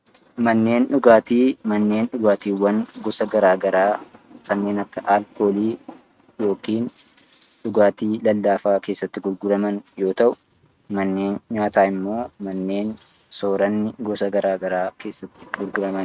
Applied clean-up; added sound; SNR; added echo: neural mask model RNNoise.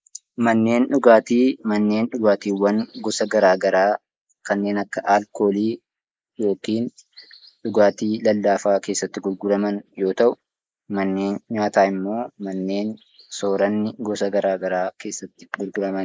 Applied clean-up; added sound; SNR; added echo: neural mask model Resemble Enhance denoiser.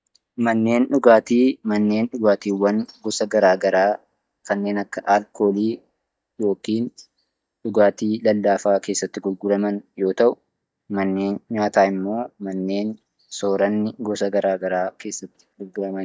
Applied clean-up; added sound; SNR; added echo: neural mask model DeepFilterNet 3.